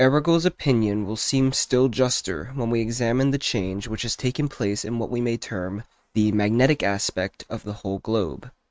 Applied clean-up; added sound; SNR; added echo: neural mask model RNNoise.